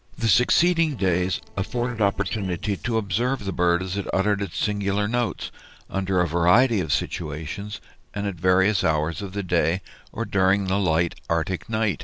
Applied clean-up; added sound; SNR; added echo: neural separator model SepFormer DNS4.